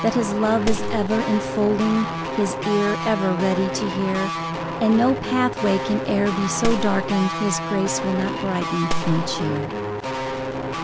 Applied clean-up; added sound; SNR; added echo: none; Guitar + Gunshot, gunfire; 3 dB; none.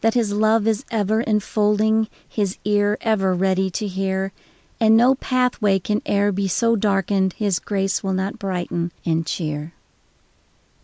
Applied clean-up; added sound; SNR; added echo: none; none; none; none.